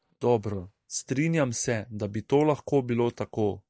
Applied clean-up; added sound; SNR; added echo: neural mask model DeepFilterNet 3.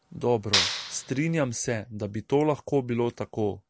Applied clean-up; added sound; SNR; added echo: none; Clapping; 1 dB; none.